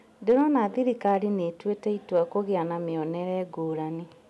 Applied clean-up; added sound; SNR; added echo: none; none; none; none.